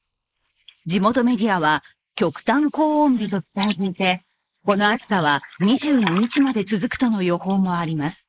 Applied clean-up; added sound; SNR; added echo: neural mask model Resemble Enhance denoiser.